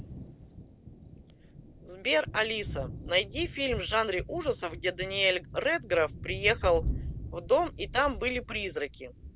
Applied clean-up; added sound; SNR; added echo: none; Thunder; 9 dB; none.